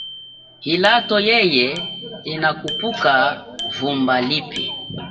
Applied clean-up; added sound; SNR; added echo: none; Bicycle bell; 12 dB; reverberation time 0.5 s.